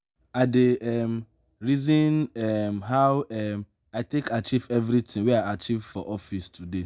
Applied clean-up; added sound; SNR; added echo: none; none; none; none.